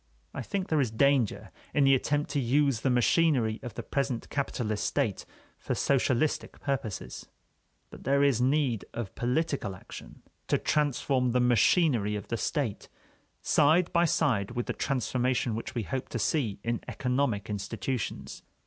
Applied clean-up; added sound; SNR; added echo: none; none; none; none.